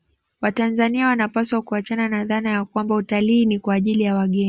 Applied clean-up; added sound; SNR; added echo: none; none; none; none.